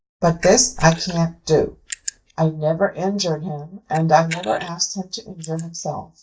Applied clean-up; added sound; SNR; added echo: neural mask model DeepFilterNet 3.